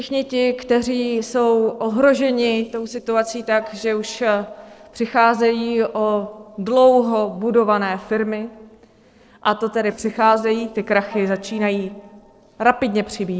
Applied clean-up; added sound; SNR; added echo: neural separator model SepFormer DNS4.